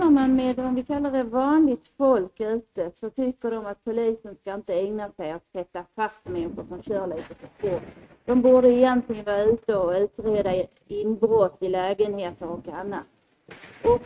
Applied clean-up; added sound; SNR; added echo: neural mask model RNNoise.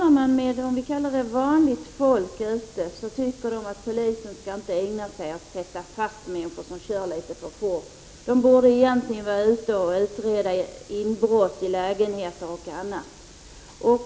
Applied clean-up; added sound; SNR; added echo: none; none; none; none.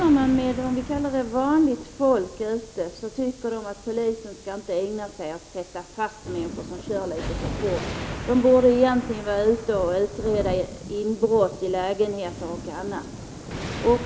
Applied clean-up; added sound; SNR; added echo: none; Thunder; 12 dB; none.